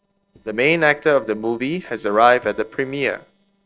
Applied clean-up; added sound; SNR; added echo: neural separator model SepFormer DNS4.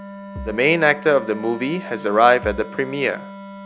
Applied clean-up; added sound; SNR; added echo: none; Bass drum + Wind instrument, woodwind instrument; 14 dB; none.